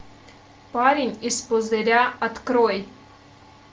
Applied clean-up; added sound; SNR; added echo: none; none; none; none.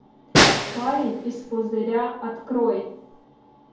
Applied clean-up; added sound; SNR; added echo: none; Snare drum; -2 dB; reverberation time 2.2 s.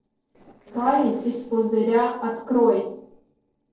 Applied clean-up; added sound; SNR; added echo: neural separator model SepFormer DNS4.